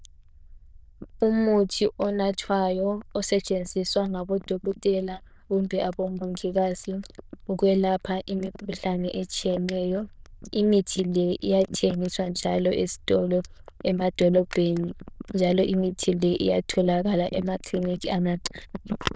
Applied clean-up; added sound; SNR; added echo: neural diffusion model UNIVERSE++.